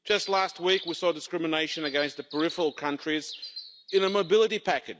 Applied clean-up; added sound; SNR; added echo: none; Bird; 16 dB; none.